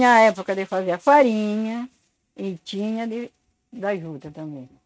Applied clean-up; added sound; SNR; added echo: neural mask model RNNoise.